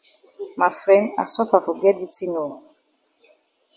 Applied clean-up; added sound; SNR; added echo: none; none; none; none.